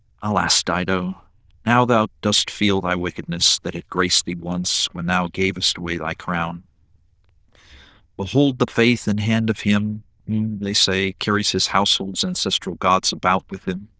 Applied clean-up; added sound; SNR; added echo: neural diffusion model UNIVERSE++.